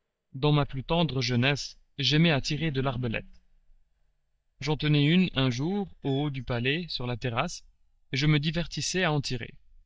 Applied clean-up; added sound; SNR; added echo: neural mask model DeepFilterNet 3.